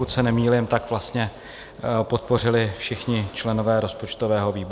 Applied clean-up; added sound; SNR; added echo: none; none; none; none.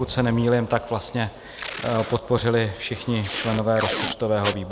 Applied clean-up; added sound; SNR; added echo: none; Packing tape, duct tape; 5 dB; none.